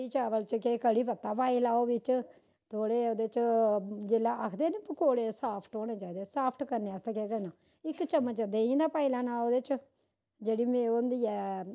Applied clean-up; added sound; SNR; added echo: none; none; none; none.